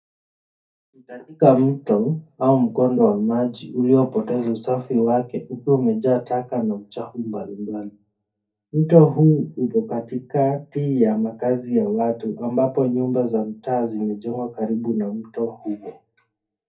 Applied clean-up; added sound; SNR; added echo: none; none; none; reverberation time 0.3 s.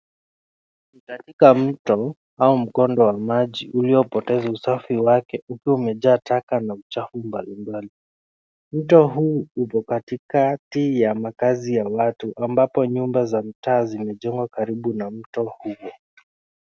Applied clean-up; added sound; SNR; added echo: none; none; none; none.